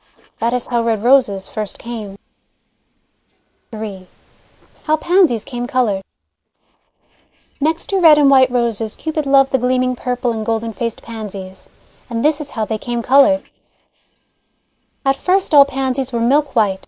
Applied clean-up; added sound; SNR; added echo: neural mask model Resemble Enhance denoiser.